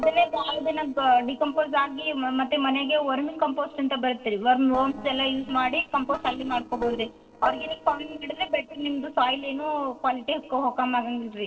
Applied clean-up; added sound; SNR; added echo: neural separator model SepFormer DNS4.